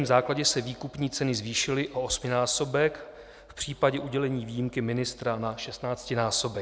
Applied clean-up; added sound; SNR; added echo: none; none; none; none.